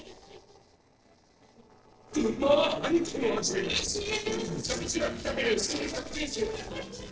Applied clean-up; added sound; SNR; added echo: neural separator model SepFormer DNS4.